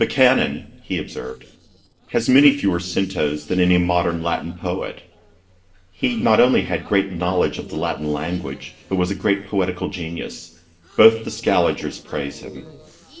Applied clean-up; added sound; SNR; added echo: neural separator model SepFormer DNS4.